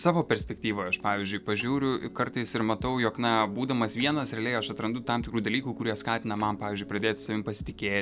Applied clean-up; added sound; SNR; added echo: none; none; none; none.